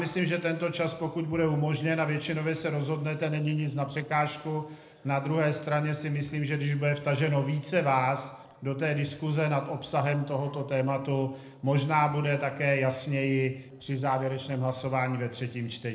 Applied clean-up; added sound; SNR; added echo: neural separator model SepFormer DNS4.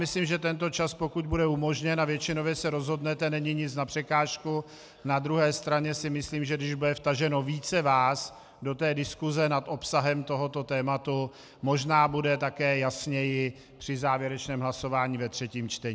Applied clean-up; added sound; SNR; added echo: none; none; none; none.